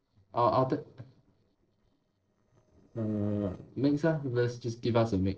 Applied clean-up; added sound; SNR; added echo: neural separator model SepFormer DNS4.